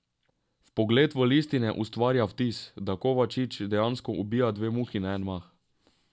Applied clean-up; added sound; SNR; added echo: none; none; none; none.